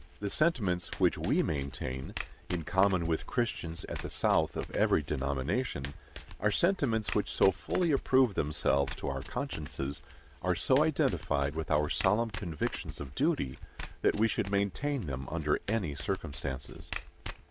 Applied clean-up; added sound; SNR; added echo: none; Domestic sounds, home sounds; 12 dB; none.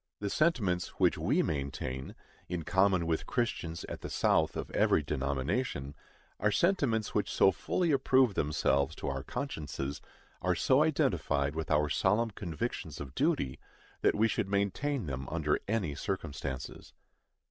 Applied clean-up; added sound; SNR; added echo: none; none; none; none.